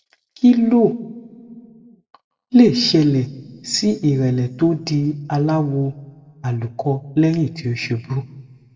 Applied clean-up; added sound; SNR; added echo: none; none; none; reverberation time 0.8 s.